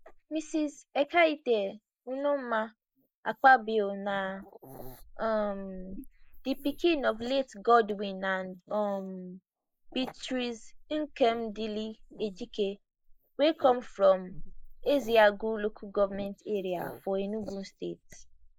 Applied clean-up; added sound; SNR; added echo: neural mask model Resemble Enhance denoiser.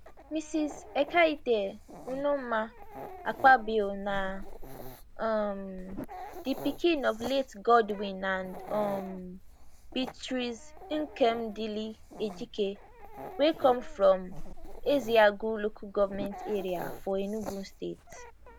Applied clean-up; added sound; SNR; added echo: none; Dog; 13 dB; none.